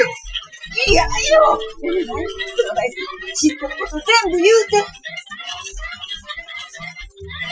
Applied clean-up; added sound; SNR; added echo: classical method Wiener filter.